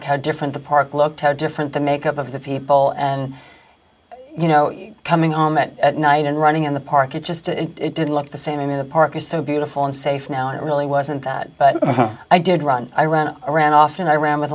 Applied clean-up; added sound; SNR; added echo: none; none; none; none.